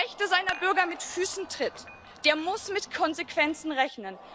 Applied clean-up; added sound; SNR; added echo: none; Crowd + Dishes, pots, and pans; 16 dB; none.